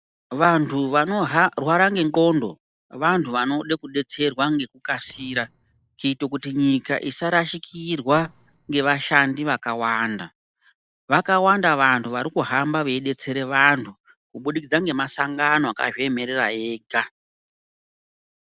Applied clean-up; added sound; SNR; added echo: neural separator model SepFormer DNS4.